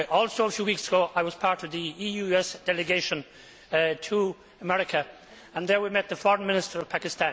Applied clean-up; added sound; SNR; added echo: none; none; none; none.